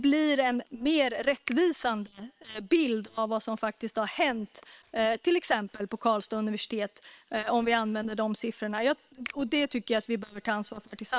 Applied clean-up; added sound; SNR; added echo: neural separator model SepFormer WHAM!.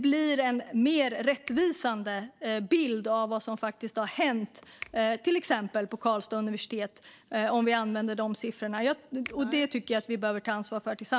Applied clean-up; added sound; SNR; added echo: neural separator model SepFormer DNS4.